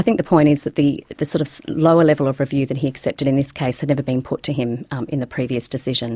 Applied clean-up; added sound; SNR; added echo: none; none; none; none.